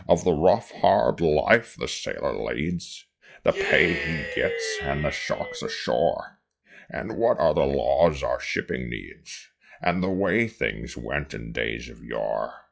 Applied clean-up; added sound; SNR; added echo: classical method log-MMSE.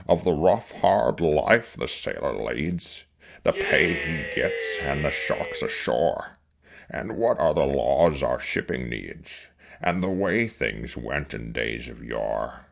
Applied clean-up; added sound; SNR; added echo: none; Cheering; 6 dB; none.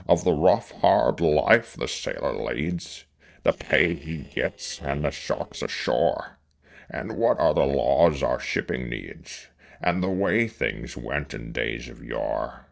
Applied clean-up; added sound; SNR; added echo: neural separator model SepFormer DNS4.